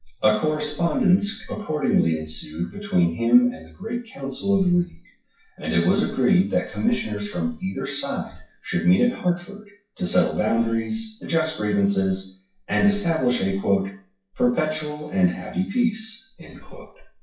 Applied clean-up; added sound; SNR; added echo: classical method WPE with log-MMSE.